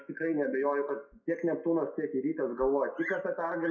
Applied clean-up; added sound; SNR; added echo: classical method WPE with log-MMSE.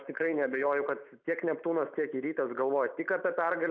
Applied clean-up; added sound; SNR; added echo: none; none; none; none.